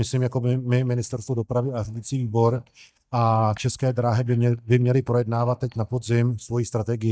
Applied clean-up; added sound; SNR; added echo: neural mask model DeepFilterNet 3.